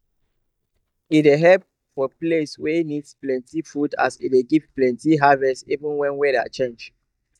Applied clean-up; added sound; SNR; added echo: neural mask model DeepFilterNet 3.